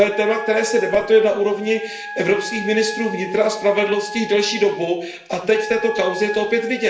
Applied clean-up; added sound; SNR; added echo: none; Wind instrument, woodwind instrument; 13 dB; reverberation time 0.7 s.